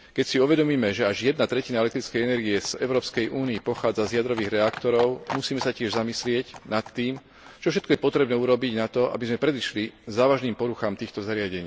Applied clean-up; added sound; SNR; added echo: none; Livestock, farm animals, working animals; 19 dB; none.